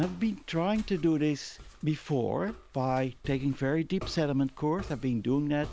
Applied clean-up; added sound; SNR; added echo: none; Walk, footsteps; 17 dB; none.